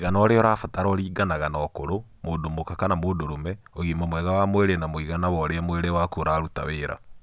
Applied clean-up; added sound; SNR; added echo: none; none; none; none.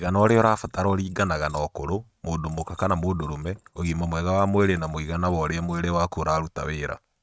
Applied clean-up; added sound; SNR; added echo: neural mask model RNNoise.